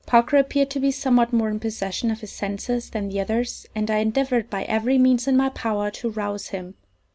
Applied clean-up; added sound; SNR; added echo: none; none; none; none.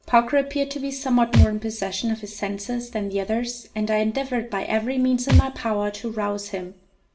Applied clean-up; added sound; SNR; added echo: none; Thump, thud; 4 dB; reverberation time 0.4 s.